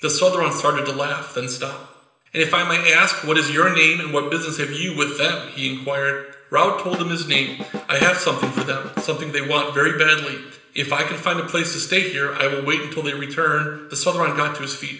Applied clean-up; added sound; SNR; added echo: none; Drum / Drum kit; 8 dB; reverberation time 0.9 s.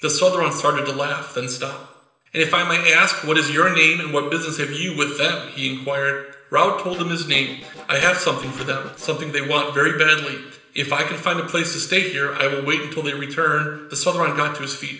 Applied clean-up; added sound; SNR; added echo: neural separator model SepFormer DNS4.